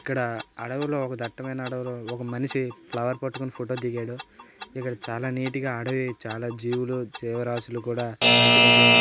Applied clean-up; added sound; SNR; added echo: none; Alarm / Clock; -3 dB; none.